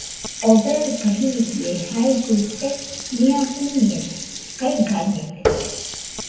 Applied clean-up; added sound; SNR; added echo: none; Water tap, faucet; 9 dB; reverberation time 0.9 s.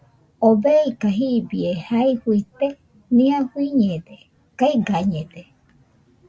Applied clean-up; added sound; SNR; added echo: none; none; none; none.